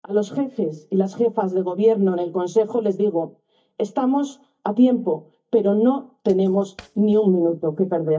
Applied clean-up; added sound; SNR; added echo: neural mask model DeepFilterNet 3.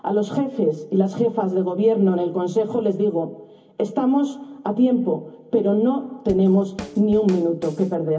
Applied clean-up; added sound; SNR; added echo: none; Drum / Drum kit; 16 dB; reverberation time 0.3 s.